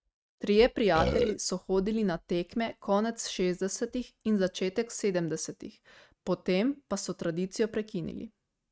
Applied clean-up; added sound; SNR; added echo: neural mask model RNNoise.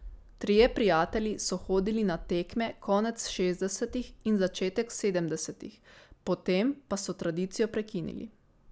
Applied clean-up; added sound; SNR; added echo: none; none; none; none.